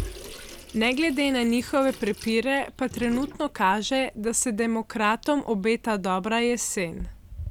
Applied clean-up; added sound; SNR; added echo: none; Sink (filling or washing) / Water tap, faucet; 16 dB; none.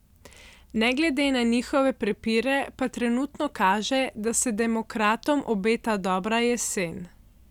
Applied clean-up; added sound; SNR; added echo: none; none; none; none.